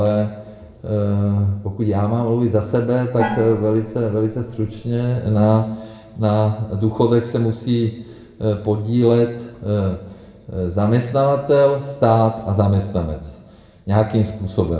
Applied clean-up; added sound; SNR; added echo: none; Gong; 11 dB; reverberation time 0.7 s.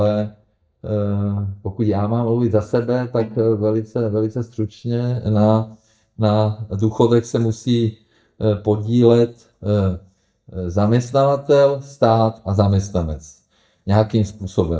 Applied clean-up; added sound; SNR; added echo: neural mask model DeepFilterNet 3.